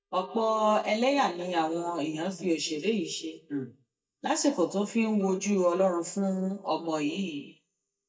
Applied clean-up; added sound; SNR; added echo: neural mask model DeepFilterNet 3.